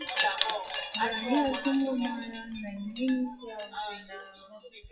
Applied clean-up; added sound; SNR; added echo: classical method WPE with log-MMSE.